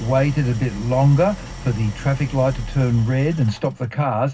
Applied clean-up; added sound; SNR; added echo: none; Idling; 15 dB; reverberation time 0.4 s.